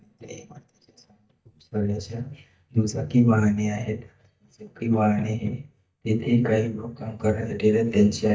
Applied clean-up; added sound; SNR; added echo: neural mask model DeepFilterNet 3.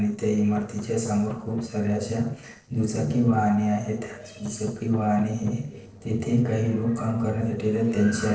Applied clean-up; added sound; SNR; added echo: neural separator model SepFormer DNS4.